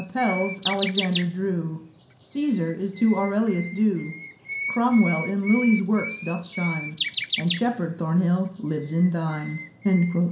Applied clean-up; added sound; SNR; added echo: none; Bird; 9 dB; reverberation time 0.5 s.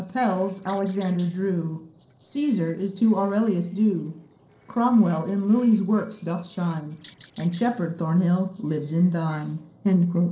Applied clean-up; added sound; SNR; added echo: neural separator model SepFormer DNS4.